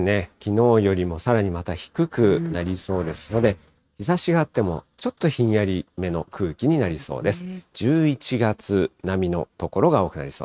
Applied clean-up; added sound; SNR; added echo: neural mask model RNNoise.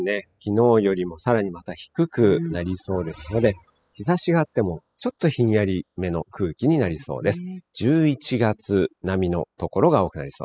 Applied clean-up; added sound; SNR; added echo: classical method spectral subtraction.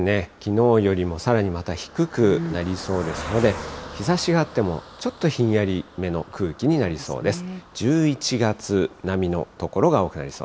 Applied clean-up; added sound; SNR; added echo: none; Car passing by; 18 dB; none.